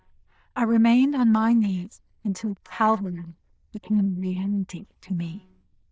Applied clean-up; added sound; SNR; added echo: neural diffusion model UNIVERSE++.